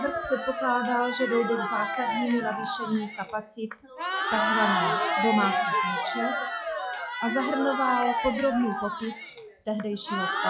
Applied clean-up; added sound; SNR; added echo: classical method log-MMSE.